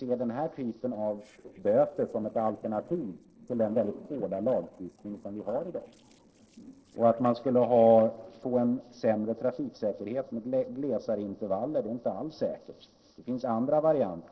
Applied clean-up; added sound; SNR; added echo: neural separator model SepFormer DNS4.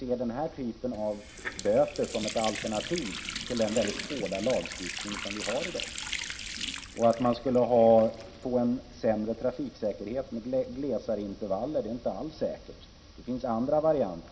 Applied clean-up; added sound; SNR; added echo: none; Water tap, faucet; 12 dB; reverberation time 1.0 s.